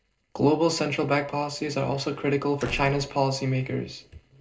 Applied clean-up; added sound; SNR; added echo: neural separator model SepFormer DNS4.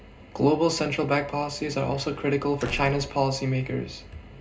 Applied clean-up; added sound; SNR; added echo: none; Squeak / Slam / Wood; 15 dB; reverberation time 0.2 s.